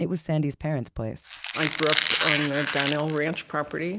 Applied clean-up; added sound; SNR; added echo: none; Squeak; 0 dB; none.